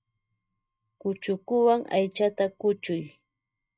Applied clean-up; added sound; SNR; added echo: neural mask model DeepFilterNet 3.